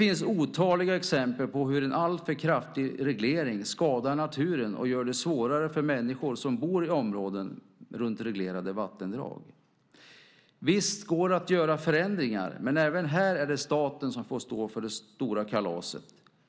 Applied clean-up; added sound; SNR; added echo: none; none; none; none.